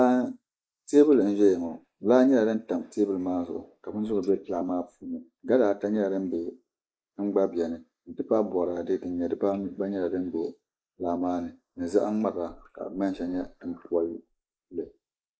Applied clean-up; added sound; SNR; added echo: neural mask model Resemble Enhance denoiser.